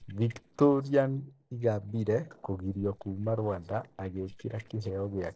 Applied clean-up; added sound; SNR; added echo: neural separator model SepFormer DNS4.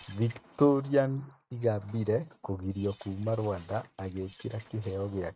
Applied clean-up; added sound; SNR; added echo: neural mask model RNNoise.